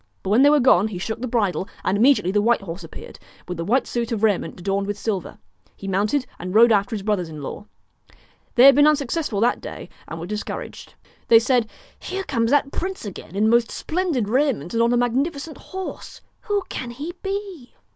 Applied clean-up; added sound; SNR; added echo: none; none; none; none.